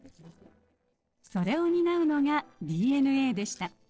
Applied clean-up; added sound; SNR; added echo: neural separator model SepFormer DNS4.